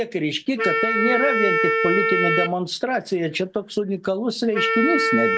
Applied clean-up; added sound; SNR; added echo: none; Wind instrument, woodwind instrument; 0 dB; none.